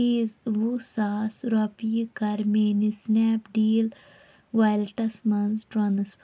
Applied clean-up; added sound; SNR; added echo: none; none; none; none.